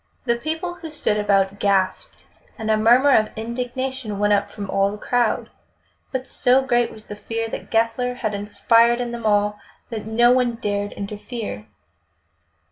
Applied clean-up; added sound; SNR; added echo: none; none; none; reverberation time 0.2 s.